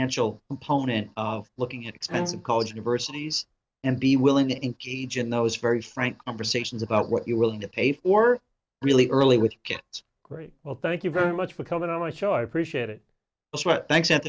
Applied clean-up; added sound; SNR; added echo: none; Bowed string instrument; 10 dB; none.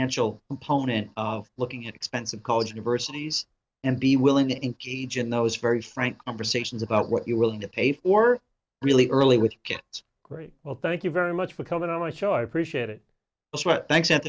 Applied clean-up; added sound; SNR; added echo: none; none; none; none.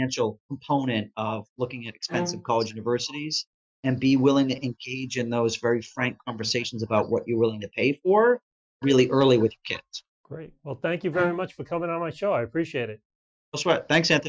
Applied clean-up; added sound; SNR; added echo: classical method Wiener filter.